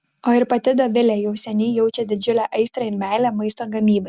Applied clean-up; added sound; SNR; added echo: none; none; none; none.